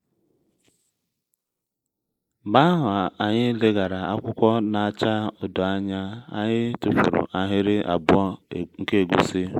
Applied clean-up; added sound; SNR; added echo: neural mask model Resemble Enhance denoiser.